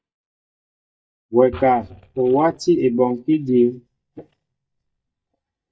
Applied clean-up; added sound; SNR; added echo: neural mask model DeepFilterNet 3.